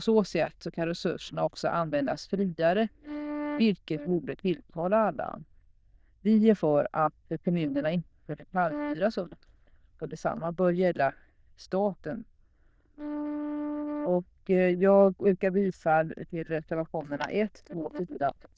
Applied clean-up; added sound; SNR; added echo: neural diffusion model UNIVERSE++.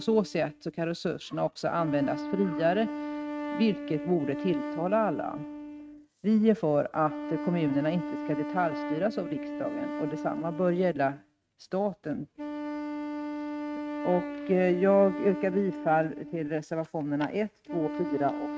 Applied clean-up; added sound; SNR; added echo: neural mask model RNNoise.